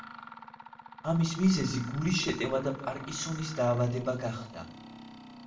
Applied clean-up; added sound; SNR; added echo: none; Mechanisms; 15 dB; reverberation time 0.6 s.